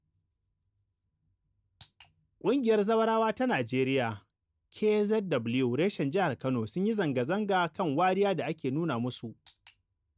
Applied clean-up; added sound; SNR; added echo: none; none; none; none.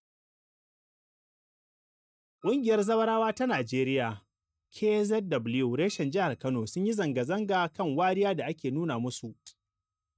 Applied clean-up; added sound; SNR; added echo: neural mask model DeepFilterNet 3.